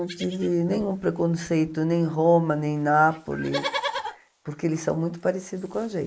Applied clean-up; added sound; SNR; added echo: neural mask model Resemble Enhance denoiser.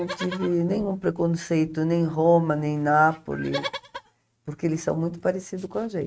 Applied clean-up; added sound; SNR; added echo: neural mask model RNNoise.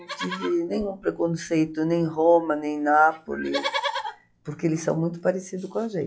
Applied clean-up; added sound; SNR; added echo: classical method log-MMSE.